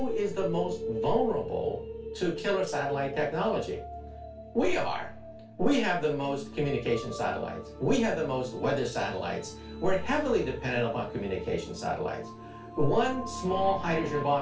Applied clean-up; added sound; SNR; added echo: none; none; none; reverberation time 0.2 s.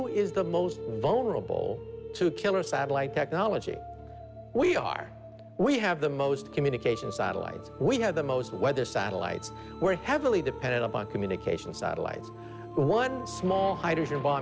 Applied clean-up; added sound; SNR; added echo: none; none; none; none.